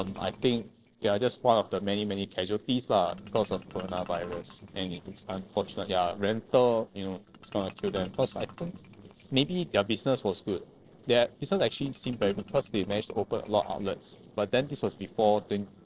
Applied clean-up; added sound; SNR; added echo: neural separator model SepFormer DNS4.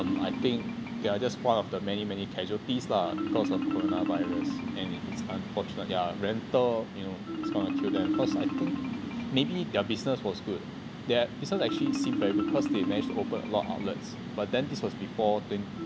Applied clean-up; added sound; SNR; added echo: none; Marimba, xylophone; 3 dB; none.